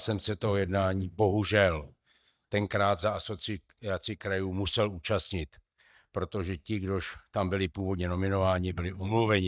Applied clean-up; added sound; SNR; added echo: neural mask model DeepFilterNet 3.